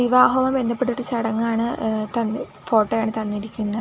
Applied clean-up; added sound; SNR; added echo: none; none; none; none.